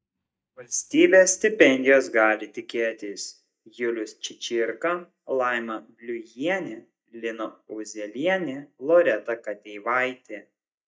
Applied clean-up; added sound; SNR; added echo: neural mask model DeepFilterNet 3.